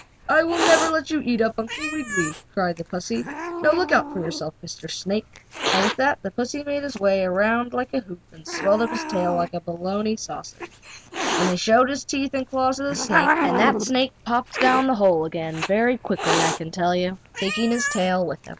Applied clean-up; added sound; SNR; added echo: none; Hiss; 6 dB; none.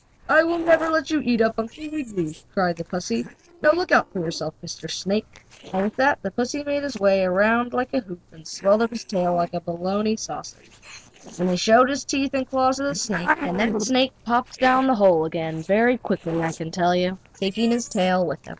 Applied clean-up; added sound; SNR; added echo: neural separator model SepFormer DNS4.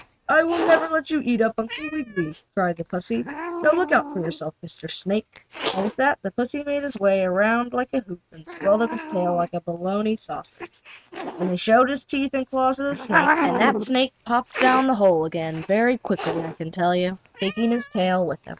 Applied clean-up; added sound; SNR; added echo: neural mask model RNNoise.